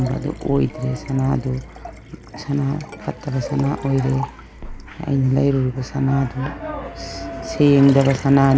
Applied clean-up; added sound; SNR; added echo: none; Liquid; 19 dB; none.